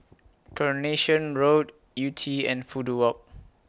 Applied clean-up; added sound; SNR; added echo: none; none; none; none.